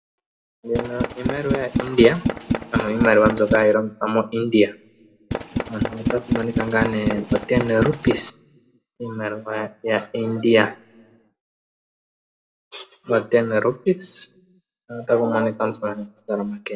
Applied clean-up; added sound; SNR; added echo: none; Tools; 2 dB; reverberation time 0.3 s.